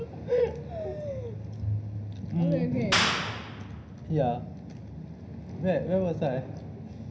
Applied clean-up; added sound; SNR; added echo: none; Clapping; 3 dB; reverberation time 0.5 s.